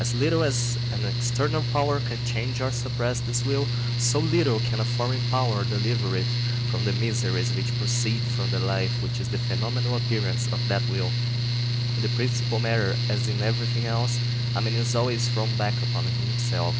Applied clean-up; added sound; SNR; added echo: none; Mechanical fan; -5 dB; none.